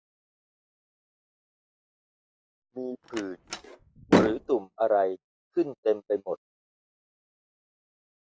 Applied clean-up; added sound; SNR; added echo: classical method log-MMSE.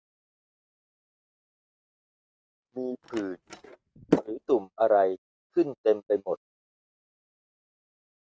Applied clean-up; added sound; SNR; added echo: neural mask model RNNoise.